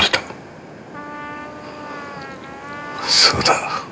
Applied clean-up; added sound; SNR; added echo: none; Trumpet; 14 dB; none.